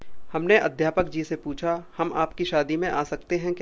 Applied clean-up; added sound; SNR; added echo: none; none; none; none.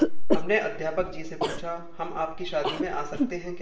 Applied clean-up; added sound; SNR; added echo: none; Cough; 5 dB; reverberation time 0.6 s.